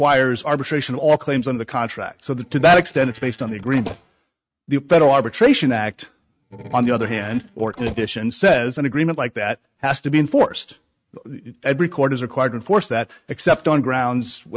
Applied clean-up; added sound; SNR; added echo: neural mask model RNNoise.